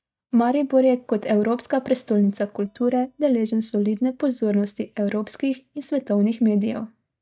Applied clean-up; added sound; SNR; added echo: neural mask model DeepFilterNet 3.